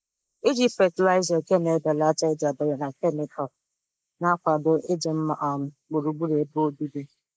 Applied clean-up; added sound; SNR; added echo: neural mask model Resemble Enhance denoiser.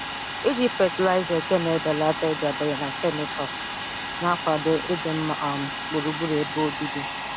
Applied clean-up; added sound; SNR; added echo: none; Domestic sounds, home sounds; 6 dB; none.